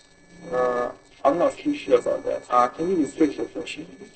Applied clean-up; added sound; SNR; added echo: neural separator model SepFormer DNS4.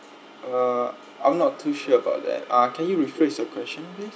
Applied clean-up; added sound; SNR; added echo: none; none; none; none.